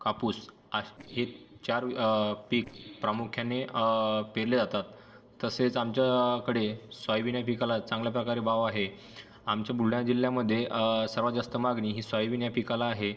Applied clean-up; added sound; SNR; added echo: neural separator model SepFormer DNS4.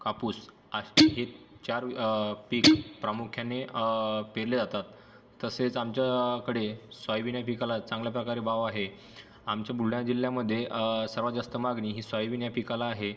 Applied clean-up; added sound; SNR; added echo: none; Guitar; -4 dB; reverberation time 2.8 s.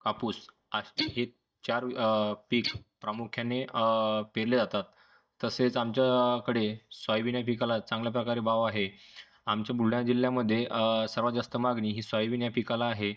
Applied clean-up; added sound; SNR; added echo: neural mask model DeepFilterNet 3.